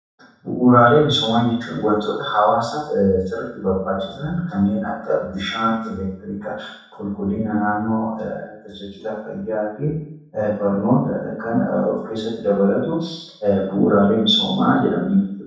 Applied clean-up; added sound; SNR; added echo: none; none; none; reverberation time 0.7 s.